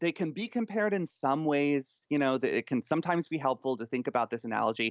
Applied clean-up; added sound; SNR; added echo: none; none; none; none.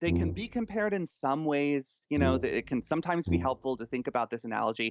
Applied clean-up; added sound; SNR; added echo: neural mask model DeepFilterNet 3.